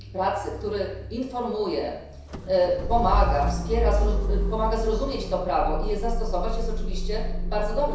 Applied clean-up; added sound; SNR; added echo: none; Idling / Engine starting / Motor vehicle (road); 0 dB; reverberation time 0.7 s.